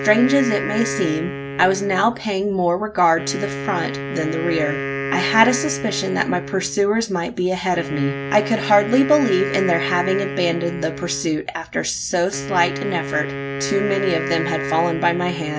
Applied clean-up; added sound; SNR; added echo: none; Wind instrument, woodwind instrument; 7 dB; none.